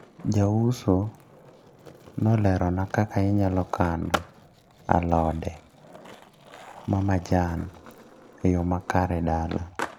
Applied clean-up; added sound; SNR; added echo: none; Skateboard; 15 dB; none.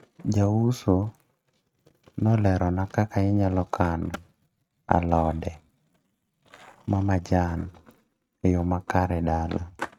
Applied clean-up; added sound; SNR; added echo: neural mask model RNNoise.